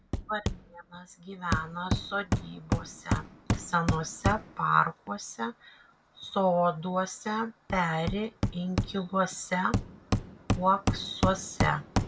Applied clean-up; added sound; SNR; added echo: none; Hammer; 2 dB; none.